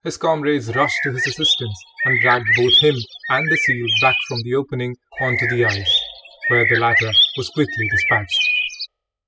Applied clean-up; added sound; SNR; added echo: classical method spectral subtraction.